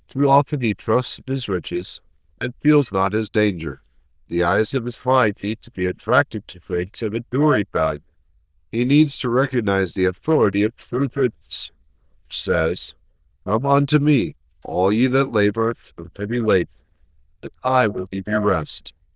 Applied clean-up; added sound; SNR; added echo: neural diffusion model UNIVERSE++.